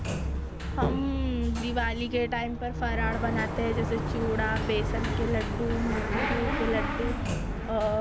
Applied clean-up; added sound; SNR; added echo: none; Motorcycle / Accelerating, revving, vroom + Sliding door; -1 dB; none.